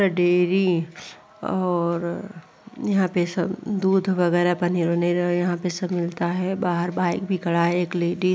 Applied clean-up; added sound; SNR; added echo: none; none; none; none.